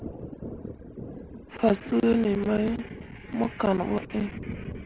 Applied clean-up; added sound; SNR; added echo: none; Thunder; 11 dB; none.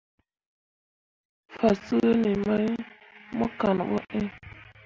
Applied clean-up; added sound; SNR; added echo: none; none; none; none.